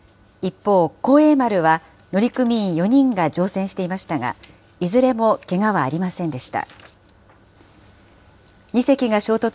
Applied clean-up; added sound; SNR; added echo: none; none; none; none.